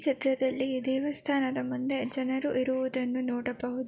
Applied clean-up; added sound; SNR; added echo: none; none; none; none.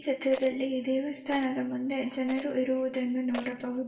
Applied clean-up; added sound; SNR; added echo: none; Rattle; 17 dB; reverberation time 0.8 s.